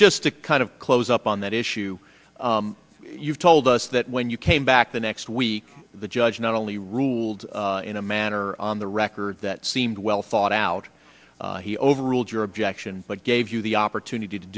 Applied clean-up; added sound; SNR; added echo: none; none; none; none.